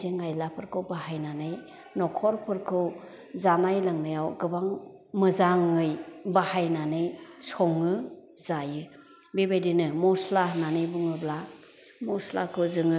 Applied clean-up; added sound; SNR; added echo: none; none; none; none.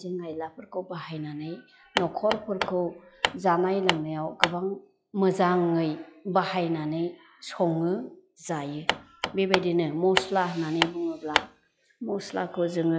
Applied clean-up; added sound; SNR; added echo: classical method log-MMSE.